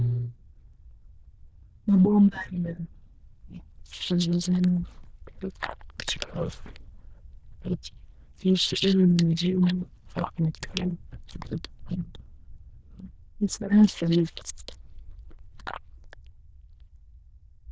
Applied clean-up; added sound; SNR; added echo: neural diffusion model UNIVERSE++.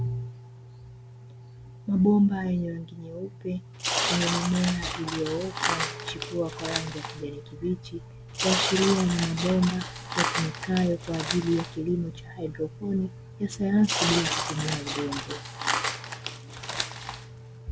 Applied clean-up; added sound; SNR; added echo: none; Tearing; 3 dB; none.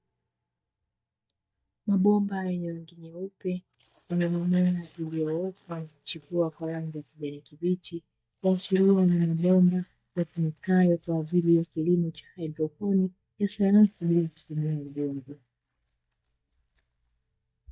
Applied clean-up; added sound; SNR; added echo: neural mask model DeepFilterNet 3.